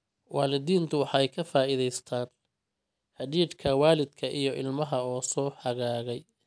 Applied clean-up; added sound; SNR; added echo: none; none; none; none.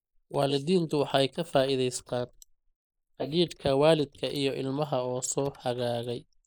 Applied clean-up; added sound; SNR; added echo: neural mask model Resemble Enhance denoiser.